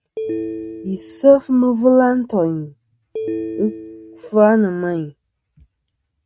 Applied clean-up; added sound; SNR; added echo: neural mask model RNNoise.